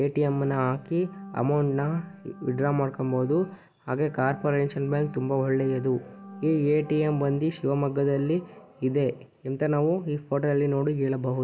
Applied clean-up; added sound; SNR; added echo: none; Organ; 18 dB; none.